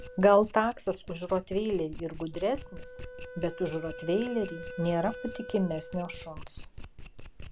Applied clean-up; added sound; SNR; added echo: none; Domestic sounds, home sounds + Wind instrument, woodwind instrument; 12 dB; none.